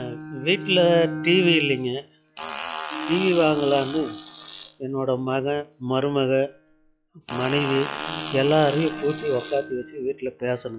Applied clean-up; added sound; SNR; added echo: classical method log-MMSE.